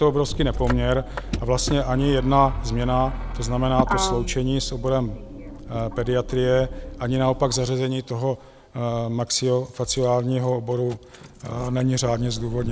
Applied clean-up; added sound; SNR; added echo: none; Motor vehicle (road); 7 dB; none.